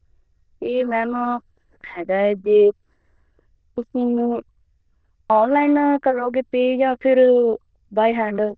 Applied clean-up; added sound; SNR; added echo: neural diffusion model UNIVERSE++.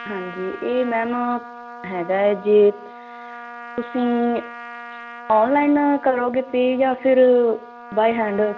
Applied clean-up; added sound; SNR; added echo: none; Trumpet; 16 dB; none.